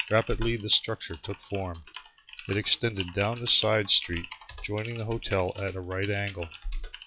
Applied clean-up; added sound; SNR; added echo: classical method log-MMSE.